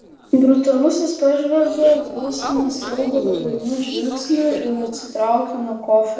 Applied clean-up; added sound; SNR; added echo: neural separator model SepFormer DNS4.